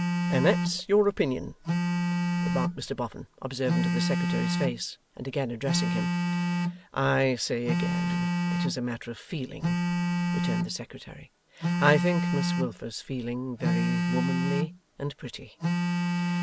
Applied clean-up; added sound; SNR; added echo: none; Telephone; -2 dB; none.